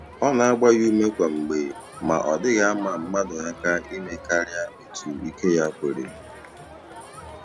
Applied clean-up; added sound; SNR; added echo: none; Crowd; 17 dB; none.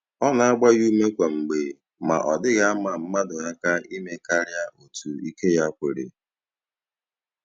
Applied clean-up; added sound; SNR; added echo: none; none; none; none.